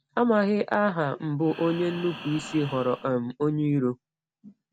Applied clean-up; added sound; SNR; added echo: none; Breathing; 14 dB; none.